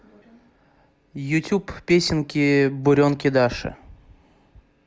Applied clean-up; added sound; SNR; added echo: none; none; none; none.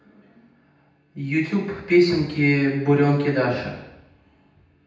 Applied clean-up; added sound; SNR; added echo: none; none; none; reverberation time 0.9 s.